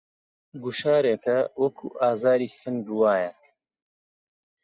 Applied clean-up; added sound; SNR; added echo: neural mask model DeepFilterNet 3.